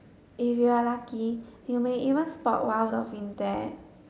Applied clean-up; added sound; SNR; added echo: none; none; none; none.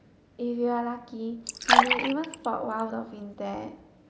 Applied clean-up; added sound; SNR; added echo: none; Fill (with liquid); -5 dB; none.